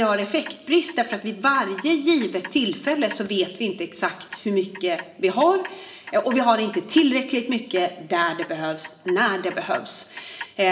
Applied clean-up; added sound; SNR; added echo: none; Clock; 19 dB; reverberation time 1.1 s.